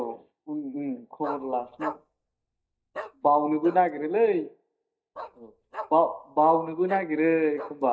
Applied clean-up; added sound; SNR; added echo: neural mask model DeepFilterNet 3.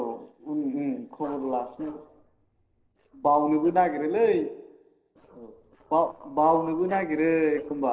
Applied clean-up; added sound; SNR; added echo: neural separator model SepFormer DNS4.